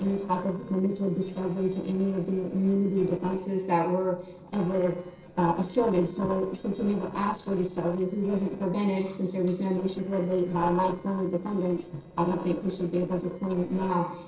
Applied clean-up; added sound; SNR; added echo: neural separator model SepFormer DNS4.